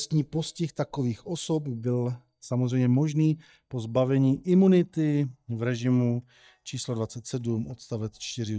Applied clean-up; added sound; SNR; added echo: neural mask model DeepFilterNet 3.